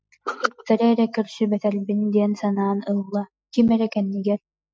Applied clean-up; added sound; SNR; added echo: classical method Wiener filter.